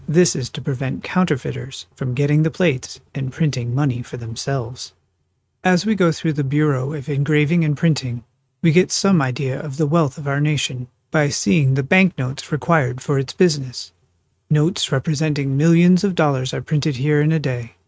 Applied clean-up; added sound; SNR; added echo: neural mask model RNNoise.